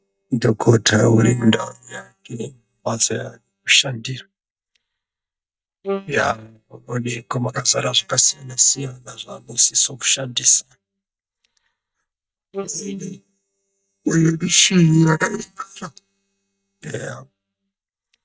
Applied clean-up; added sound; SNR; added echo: neural mask model DeepFilterNet 3.